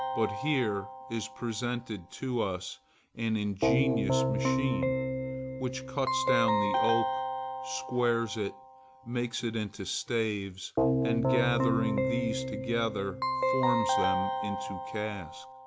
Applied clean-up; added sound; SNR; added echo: none; Keyboard (musical); -1 dB; none.